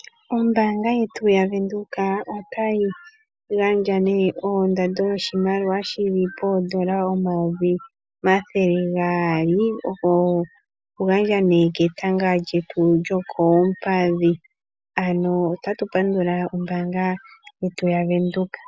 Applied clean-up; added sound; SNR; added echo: none; none; none; none.